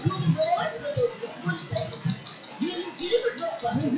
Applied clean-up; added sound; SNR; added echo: classical method WPE with log-MMSE.